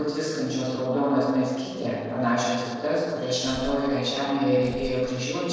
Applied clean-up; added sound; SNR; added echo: neural separator model SepFormer DNS4.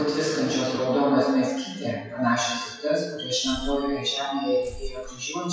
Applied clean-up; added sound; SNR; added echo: classical method WPE with log-MMSE.